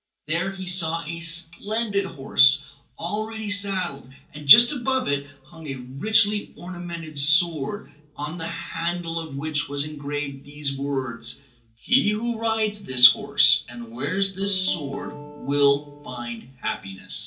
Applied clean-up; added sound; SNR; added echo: none; Guitar; 15 dB; reverberation time 0.3 s.